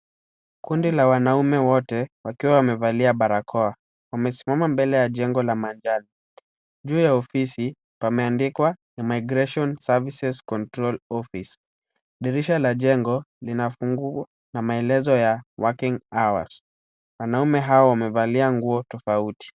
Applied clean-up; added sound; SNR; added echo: none; none; none; none.